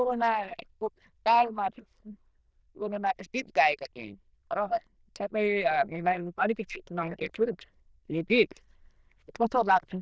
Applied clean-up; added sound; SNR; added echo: neural diffusion model UNIVERSE++.